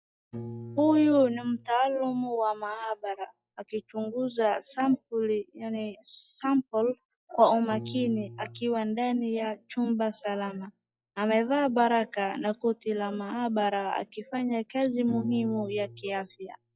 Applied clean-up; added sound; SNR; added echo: classical method log-MMSE.